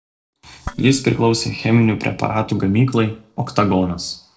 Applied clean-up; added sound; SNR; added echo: neural separator model SepFormer DNS4.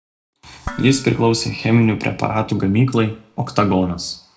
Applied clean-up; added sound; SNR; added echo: none; Dishes, pots, and pans; 20 dB; reverberation time 0.3 s.